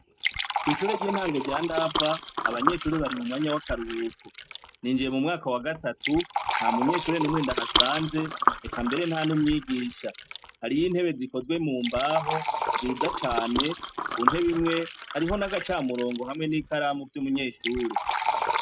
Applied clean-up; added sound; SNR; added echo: neural mask model RNNoise.